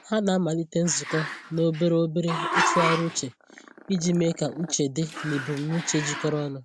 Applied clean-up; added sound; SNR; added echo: none; Growling; 6 dB; none.